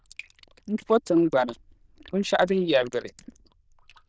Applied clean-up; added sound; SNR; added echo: neural diffusion model UNIVERSE++.